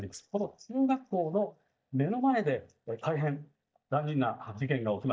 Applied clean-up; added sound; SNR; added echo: neural mask model DeepFilterNet 3.